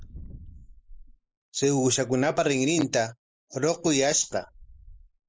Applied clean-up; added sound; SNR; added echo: neural mask model Resemble Enhance denoiser.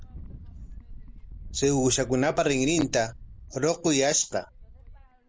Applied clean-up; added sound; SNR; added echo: none; Wind; 16 dB; none.